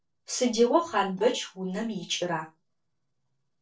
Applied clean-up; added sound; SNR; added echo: neural separator model SepFormer DNS4.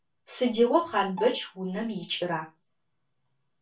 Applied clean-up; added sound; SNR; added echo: none; Bowed string instrument; 15 dB; reverberation time 0.3 s.